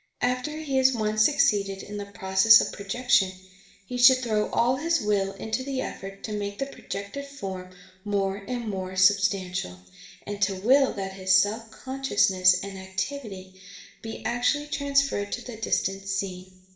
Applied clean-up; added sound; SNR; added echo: none; none; none; reverberation time 0.9 s.